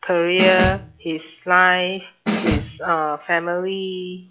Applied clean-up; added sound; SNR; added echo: classical method log-MMSE.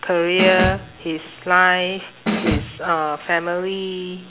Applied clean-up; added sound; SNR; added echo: none; Snare drum; 5 dB; none.